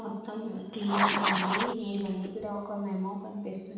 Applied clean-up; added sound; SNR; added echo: none; Writing; -4 dB; reverberation time 0.9 s.